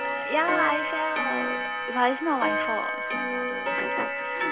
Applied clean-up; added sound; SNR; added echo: none; Clock; -1 dB; none.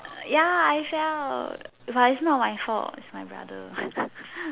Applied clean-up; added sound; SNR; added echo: none; none; none; none.